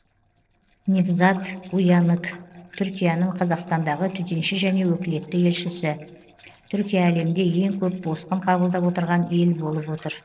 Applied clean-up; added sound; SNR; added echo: neural separator model SepFormer DNS4.